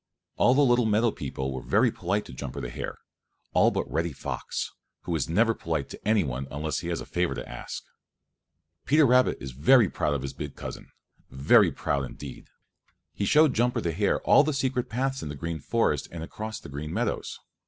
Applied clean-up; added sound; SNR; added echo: none; none; none; none.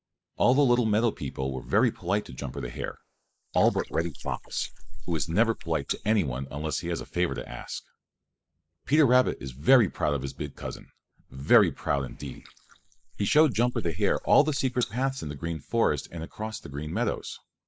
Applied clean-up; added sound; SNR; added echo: neural mask model Resemble Enhance denoiser.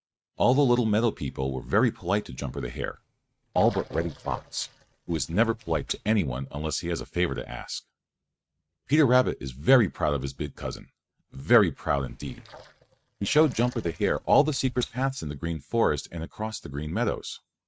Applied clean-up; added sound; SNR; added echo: neural mask model RNNoise.